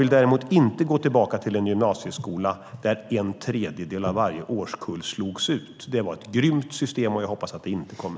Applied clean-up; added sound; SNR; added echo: none; none; none; none.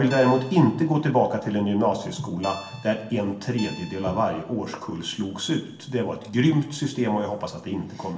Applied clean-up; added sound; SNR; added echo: none; Guitar; 18 dB; reverberation time 0.9 s.